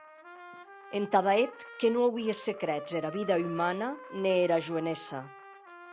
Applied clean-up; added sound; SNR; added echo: none; Trumpet; 16 dB; none.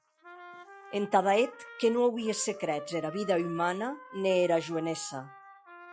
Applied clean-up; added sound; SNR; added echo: classical method log-MMSE.